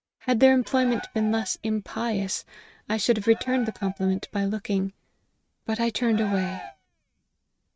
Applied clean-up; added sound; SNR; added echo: neural mask model RNNoise.